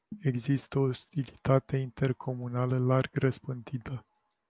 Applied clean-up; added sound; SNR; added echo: none; none; none; none.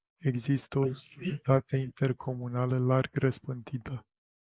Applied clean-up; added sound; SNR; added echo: neural mask model Resemble Enhance denoiser.